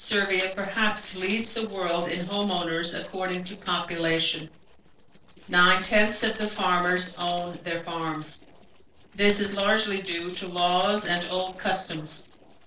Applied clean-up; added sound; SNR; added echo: neural separator model SepFormer DNS4.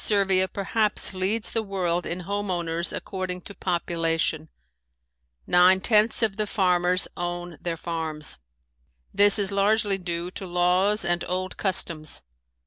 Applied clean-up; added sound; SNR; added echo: none; none; none; none.